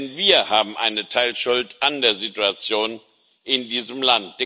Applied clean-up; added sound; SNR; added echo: none; none; none; none.